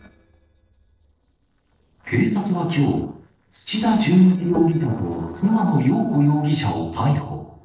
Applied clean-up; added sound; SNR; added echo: neural separator model SepFormer DNS4.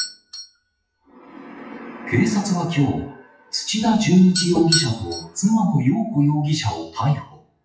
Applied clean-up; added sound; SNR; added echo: classical method WPE with log-MMSE.